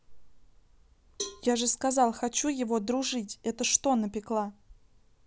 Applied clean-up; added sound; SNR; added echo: none; Cowbell; 15 dB; none.